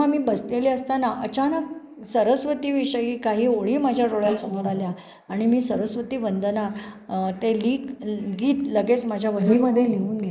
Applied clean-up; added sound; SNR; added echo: neural mask model Resemble Enhance denoiser.